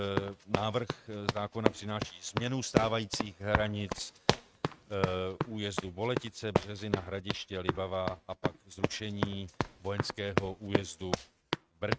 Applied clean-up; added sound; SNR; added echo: neural mask model RNNoise.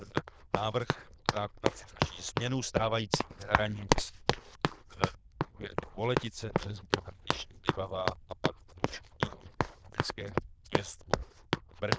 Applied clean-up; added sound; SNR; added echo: neural diffusion model UNIVERSE++.